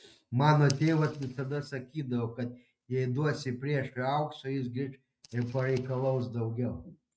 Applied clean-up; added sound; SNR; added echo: neural mask model RNNoise.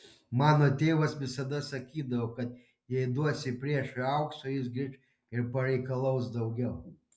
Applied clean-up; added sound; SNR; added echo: none; none; none; none.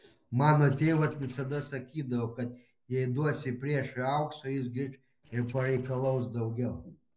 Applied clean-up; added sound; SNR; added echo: neural separator model SepFormer DNS4.